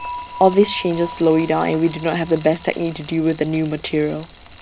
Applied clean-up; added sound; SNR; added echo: none; Frying (food) + Dishes, pots, and pans / Chink, clink; 14 dB; none.